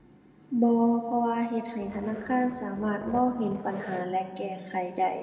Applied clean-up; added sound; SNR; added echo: none; Zipper (clothing); 16 dB; reverberation time 2.0 s.